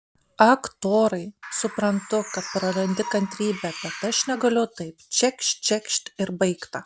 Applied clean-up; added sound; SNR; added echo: none; Bird; 13 dB; none.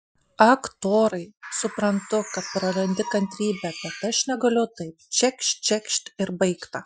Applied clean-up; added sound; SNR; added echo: classical method Wiener filter.